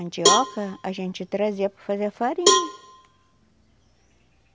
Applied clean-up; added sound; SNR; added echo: none; Cowbell; -2 dB; none.